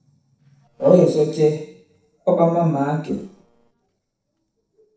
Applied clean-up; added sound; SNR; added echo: neural separator model SepFormer DNS4.